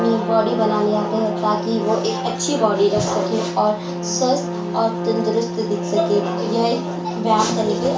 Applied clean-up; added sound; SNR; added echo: none; Trumpet; 5 dB; reverberation time 0.3 s.